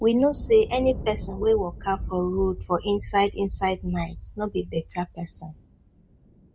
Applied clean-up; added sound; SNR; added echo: none; Thunder; 12 dB; none.